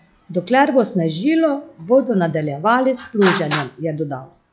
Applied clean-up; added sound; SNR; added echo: classical method log-MMSE.